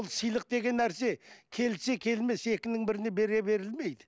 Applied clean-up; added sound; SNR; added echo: none; none; none; none.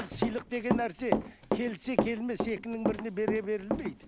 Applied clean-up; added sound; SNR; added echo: none; Run; -1 dB; none.